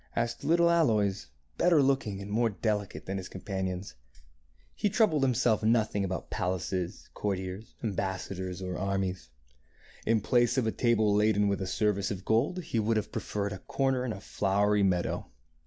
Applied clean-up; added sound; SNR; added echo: none; none; none; none.